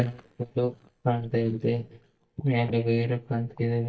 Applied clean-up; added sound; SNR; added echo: neural mask model DeepFilterNet 3.